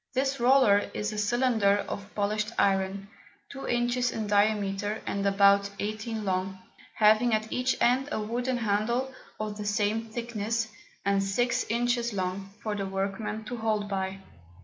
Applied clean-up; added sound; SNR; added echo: none; none; none; none.